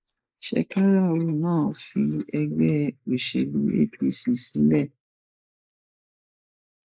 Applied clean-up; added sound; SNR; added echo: neural mask model Resemble Enhance denoiser.